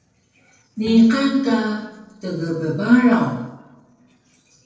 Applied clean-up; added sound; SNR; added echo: neural separator model SepFormer DNS4.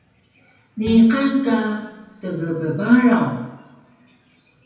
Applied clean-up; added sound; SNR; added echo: none; Bowed string instrument; 18 dB; reverberation time 0.9 s.